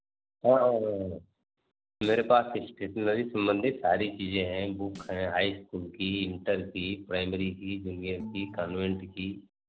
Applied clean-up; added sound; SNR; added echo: neural separator model SepFormer DNS4.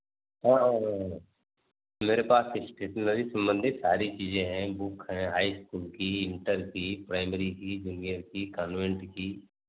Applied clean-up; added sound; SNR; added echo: none; none; none; none.